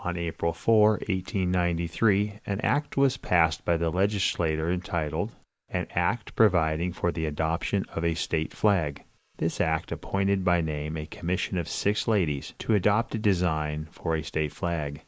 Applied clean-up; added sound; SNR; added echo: neural mask model Resemble Enhance denoiser.